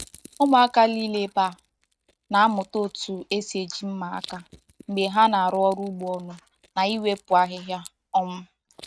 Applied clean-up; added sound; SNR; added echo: neural mask model RNNoise.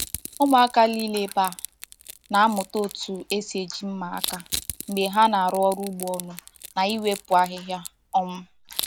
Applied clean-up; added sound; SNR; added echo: none; Crushing; 13 dB; none.